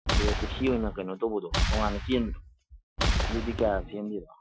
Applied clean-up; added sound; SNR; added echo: classical method Wiener filter.